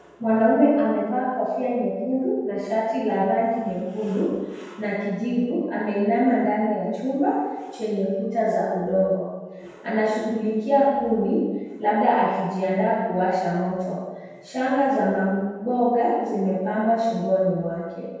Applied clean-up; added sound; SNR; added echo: none; none; none; reverberation time 1.2 s.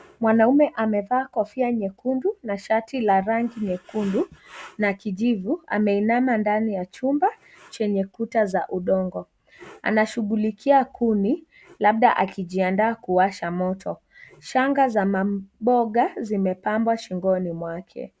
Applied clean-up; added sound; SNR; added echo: none; none; none; none.